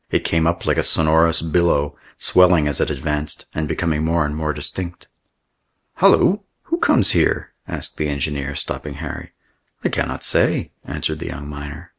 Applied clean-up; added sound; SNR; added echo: none; none; none; none.